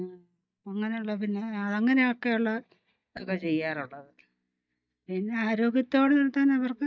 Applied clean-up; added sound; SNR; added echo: neural mask model DeepFilterNet 3.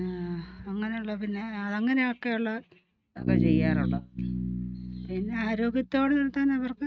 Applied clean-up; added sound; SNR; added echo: neural mask model RNNoise.